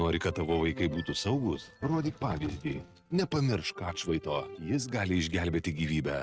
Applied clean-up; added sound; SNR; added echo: neural mask model RNNoise.